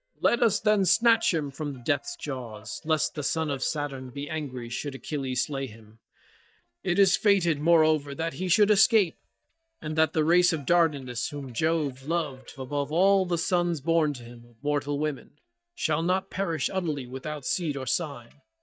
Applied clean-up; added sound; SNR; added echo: neural mask model DeepFilterNet 3.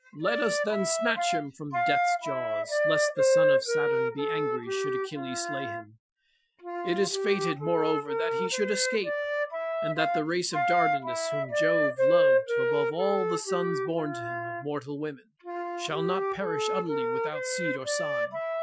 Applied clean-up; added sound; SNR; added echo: classical method Wiener filter.